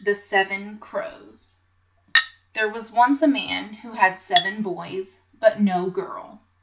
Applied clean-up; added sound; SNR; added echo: none; Chink, clink; 9 dB; none.